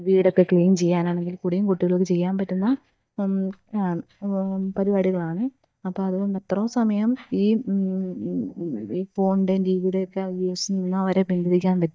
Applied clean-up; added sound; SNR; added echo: neural mask model DeepFilterNet 3.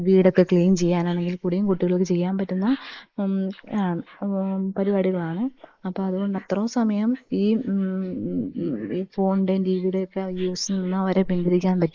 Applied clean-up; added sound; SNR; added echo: neural mask model Resemble Enhance denoiser.